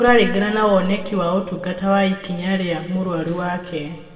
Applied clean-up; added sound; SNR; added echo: none; none; none; reverberation time 1.6 s.